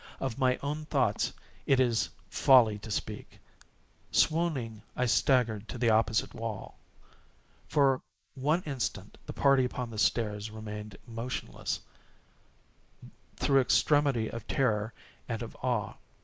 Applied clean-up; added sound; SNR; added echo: neural mask model Resemble Enhance denoiser.